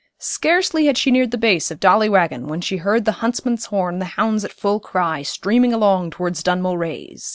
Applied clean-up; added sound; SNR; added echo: none; none; none; none.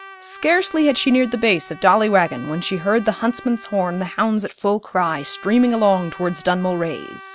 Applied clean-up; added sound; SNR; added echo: none; Trumpet; 20 dB; none.